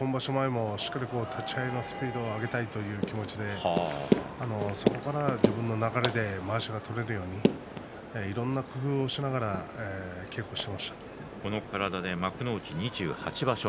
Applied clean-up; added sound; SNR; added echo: none; none; none; none.